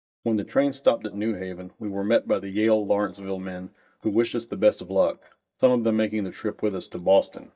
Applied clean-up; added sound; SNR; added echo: neural mask model DeepFilterNet 3.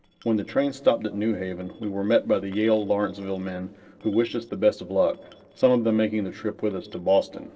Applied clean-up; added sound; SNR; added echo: neural separator model SepFormer DNS4.